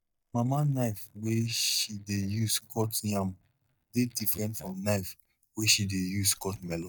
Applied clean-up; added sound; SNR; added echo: neural mask model DeepFilterNet 3.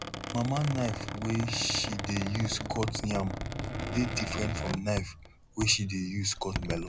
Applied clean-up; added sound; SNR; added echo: none; Squeak; 5 dB; none.